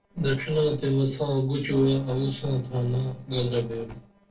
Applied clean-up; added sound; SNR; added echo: neural separator model SepFormer DNS4.